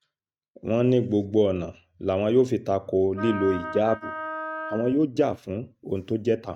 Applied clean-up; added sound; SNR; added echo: neural mask model RNNoise.